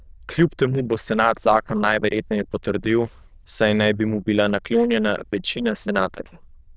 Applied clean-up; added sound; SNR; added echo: neural diffusion model UNIVERSE++.